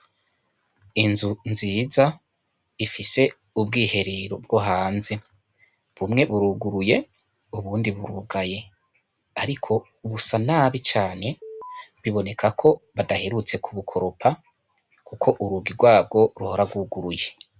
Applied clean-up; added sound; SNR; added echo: none; Alarm; 14 dB; none.